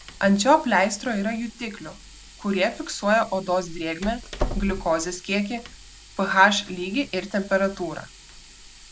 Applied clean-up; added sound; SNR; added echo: none; Door + Sink (filling or washing); 13 dB; none.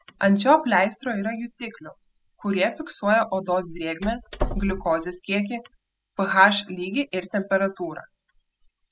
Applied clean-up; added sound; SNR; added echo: classical method spectral subtraction.